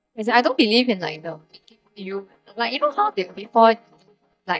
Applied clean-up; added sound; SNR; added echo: neural mask model DeepFilterNet 3.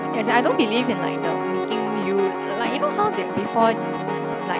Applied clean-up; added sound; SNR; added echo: none; Piano; 2 dB; none.